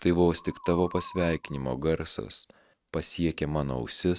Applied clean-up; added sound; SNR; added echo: neural mask model RNNoise.